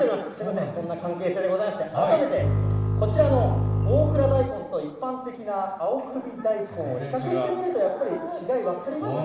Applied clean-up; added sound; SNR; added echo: none; Bowed string instrument; -1 dB; reverberation time 0.9 s.